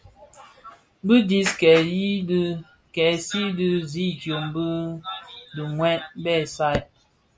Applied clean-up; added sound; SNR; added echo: none; none; none; none.